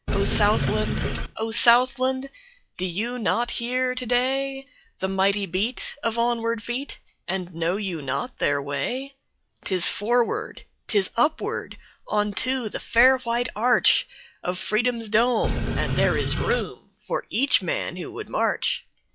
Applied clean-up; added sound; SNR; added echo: classical method log-MMSE.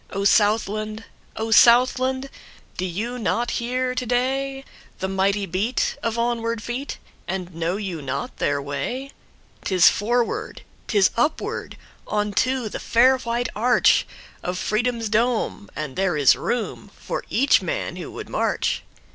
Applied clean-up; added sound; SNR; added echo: none; none; none; none.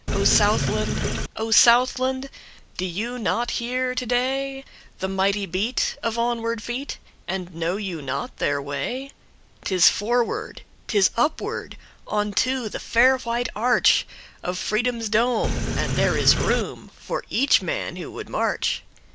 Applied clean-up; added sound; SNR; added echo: none; Sink (filling or washing); 0 dB; none.